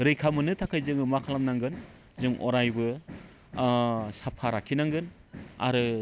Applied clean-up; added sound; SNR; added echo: none; none; none; none.